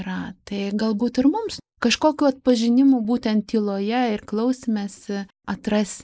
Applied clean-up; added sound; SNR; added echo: neural mask model Resemble Enhance denoiser.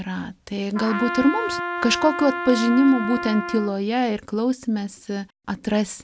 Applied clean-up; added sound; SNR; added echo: none; Trumpet; 6 dB; none.